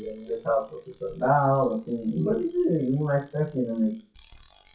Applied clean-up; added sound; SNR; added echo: classical method WPE with log-MMSE.